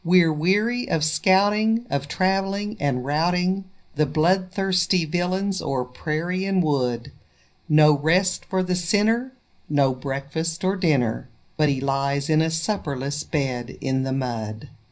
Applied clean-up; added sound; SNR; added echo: none; none; none; reverberation time 0.4 s.